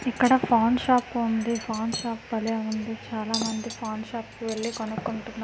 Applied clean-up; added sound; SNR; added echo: none; Cutlery, silverware; 13 dB; none.